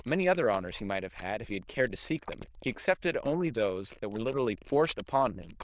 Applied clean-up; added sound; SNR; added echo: neural diffusion model UNIVERSE++.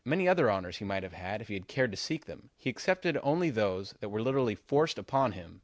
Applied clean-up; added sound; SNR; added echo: none; none; none; none.